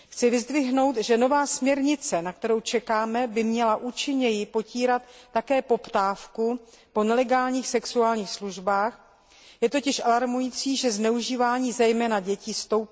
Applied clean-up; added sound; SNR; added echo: none; none; none; none.